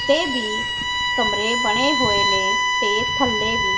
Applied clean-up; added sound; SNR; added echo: none; Bowed string instrument; -3 dB; reverberation time 2.8 s.